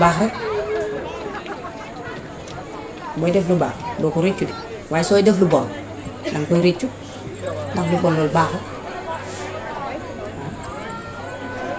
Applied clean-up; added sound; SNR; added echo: none; Crowd; 7 dB; none.